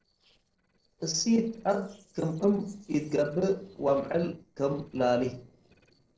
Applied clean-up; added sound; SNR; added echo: neural separator model SepFormer DNS4.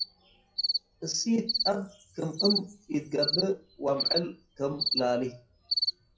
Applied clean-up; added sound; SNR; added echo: classical method WPE with log-MMSE.